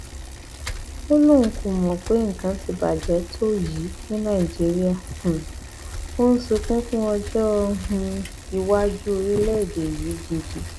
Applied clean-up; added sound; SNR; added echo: none; Bicycle; 10 dB; none.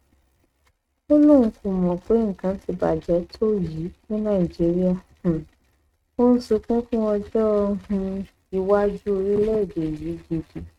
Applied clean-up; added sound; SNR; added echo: neural mask model RNNoise.